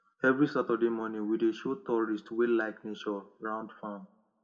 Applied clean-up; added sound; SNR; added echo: none; none; none; reverberation time 0.5 s.